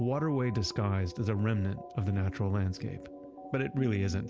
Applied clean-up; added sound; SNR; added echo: none; none; none; none.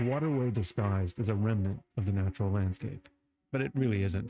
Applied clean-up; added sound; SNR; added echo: neural mask model RNNoise.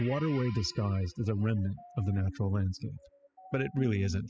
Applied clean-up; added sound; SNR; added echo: classical method spectral subtraction.